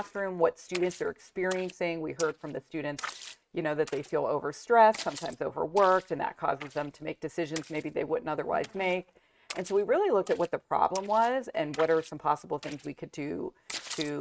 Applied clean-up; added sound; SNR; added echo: neural mask model RNNoise.